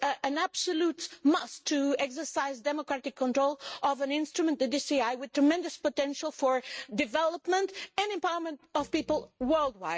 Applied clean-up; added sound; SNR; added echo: neural mask model RNNoise.